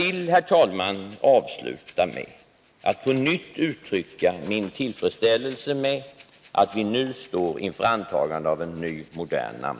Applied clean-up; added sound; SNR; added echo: neural mask model Resemble Enhance denoiser.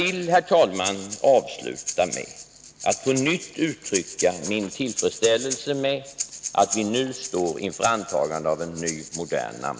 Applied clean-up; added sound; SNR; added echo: none; Breathing; 10 dB; none.